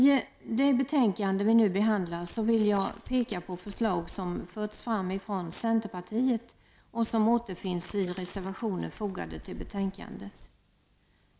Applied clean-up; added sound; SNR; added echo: neural mask model Resemble Enhance denoiser.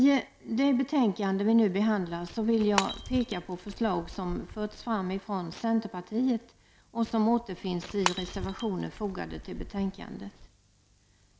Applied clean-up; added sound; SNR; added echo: none; Shatter / Crushing; 10 dB; none.